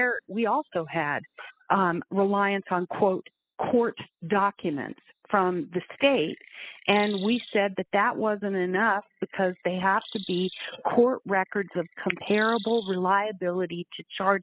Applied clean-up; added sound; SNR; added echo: classical method spectral subtraction.